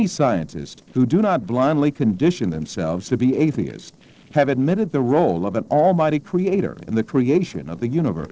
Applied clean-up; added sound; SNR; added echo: neural separator model SepFormer DNS4.